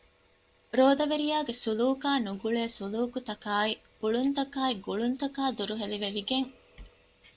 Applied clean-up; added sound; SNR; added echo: none; none; none; none.